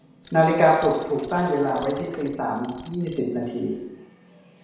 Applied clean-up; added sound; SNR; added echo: none; Coin (dropping); 20 dB; reverberation time 0.9 s.